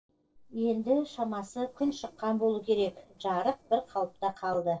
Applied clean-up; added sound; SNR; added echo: neural separator model SepFormer DNS4.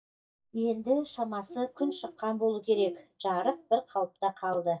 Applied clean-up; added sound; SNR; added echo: neural mask model DeepFilterNet 3.